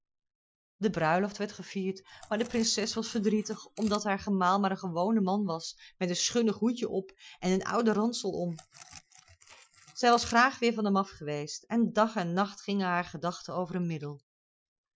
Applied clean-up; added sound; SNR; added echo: classical method Wiener filter.